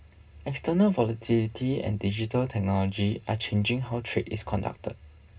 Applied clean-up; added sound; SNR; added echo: none; none; none; reverberation time 0.2 s.